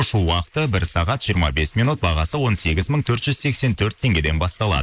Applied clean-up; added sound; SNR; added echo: neural mask model Resemble Enhance denoiser.